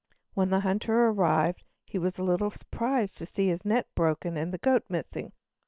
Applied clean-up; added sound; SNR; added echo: neural separator model SepFormer WHAM!.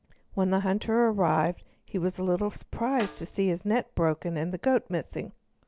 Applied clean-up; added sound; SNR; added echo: none; Snare drum; 20 dB; none.